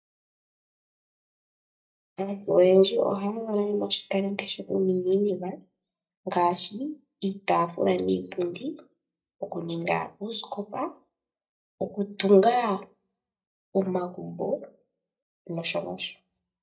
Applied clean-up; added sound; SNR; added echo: neural mask model DeepFilterNet 3.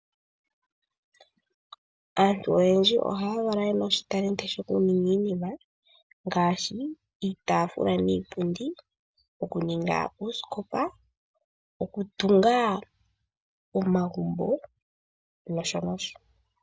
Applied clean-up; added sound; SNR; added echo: none; none; none; none.